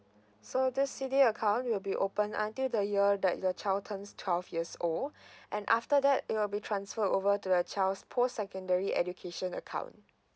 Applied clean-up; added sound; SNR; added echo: none; none; none; none.